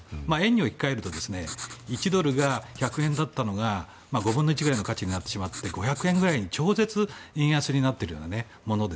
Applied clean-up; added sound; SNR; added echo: none; Writing; 14 dB; none.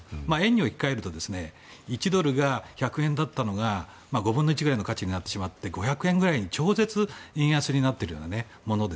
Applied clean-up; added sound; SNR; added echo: none; none; none; none.